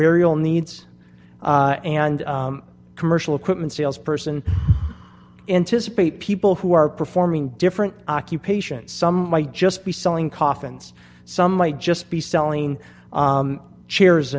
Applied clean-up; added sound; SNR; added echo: none; none; none; none.